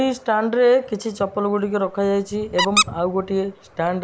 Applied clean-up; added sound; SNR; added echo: none; Squeak; 5 dB; none.